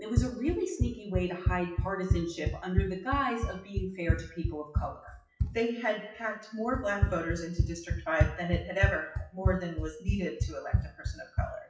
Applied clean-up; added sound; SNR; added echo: classical method WPE with log-MMSE.